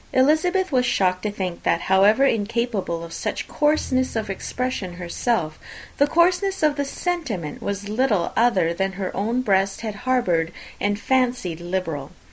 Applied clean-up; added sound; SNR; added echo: none; Bowed string instrument; 20 dB; none.